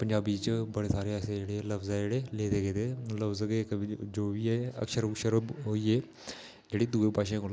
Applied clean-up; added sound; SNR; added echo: none; none; none; none.